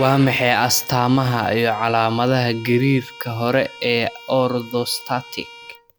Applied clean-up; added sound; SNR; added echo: none; Bowed string instrument; 18 dB; none.